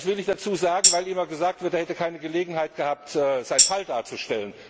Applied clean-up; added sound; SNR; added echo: none; Tambourine; -2 dB; none.